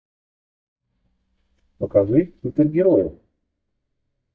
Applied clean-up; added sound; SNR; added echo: neural mask model DeepFilterNet 3.